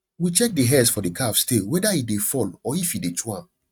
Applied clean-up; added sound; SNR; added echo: neural mask model RNNoise.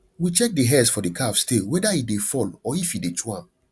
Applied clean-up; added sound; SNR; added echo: none; none; none; none.